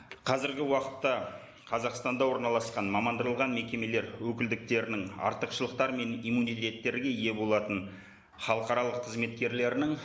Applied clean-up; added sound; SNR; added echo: none; none; none; none.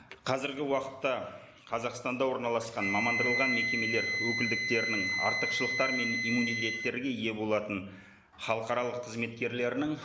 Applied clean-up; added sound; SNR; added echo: none; Wind instrument, woodwind instrument; 3 dB; none.